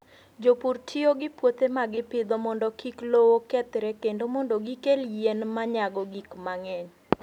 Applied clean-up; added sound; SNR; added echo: none; none; none; none.